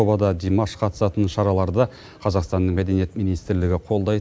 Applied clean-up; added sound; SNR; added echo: none; none; none; none.